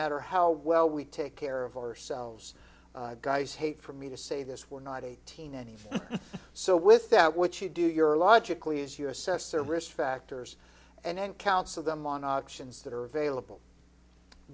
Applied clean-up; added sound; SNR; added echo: none; none; none; none.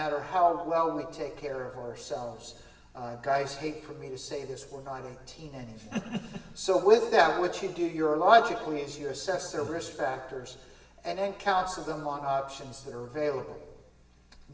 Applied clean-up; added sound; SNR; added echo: none; none; none; reverberation time 1.1 s.